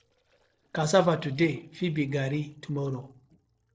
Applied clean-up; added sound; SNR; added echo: neural separator model SepFormer DNS4.